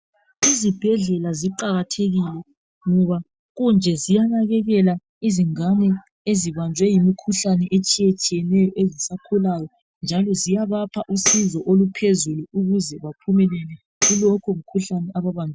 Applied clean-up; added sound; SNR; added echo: none; Tambourine; 6 dB; none.